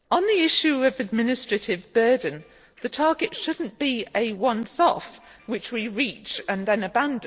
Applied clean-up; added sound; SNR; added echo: neural separator model SepFormer DNS4.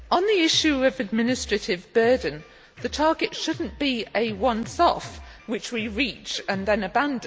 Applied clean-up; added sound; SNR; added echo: none; Drum kit; 20 dB; none.